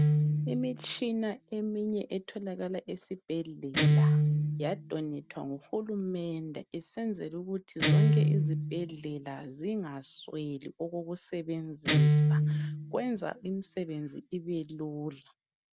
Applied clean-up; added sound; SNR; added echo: none; Guitar; -5 dB; none.